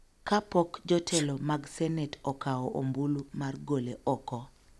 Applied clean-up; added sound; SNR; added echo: none; Sneeze; 16 dB; none.